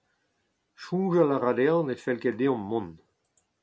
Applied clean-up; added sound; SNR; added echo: none; none; none; none.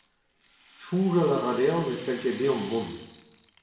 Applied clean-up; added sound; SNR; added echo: none; Rattle; 15 dB; reverberation time 0.8 s.